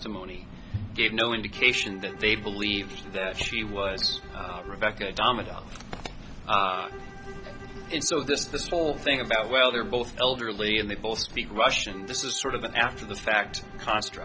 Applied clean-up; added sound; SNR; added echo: none; Bowed string instrument; 19 dB; none.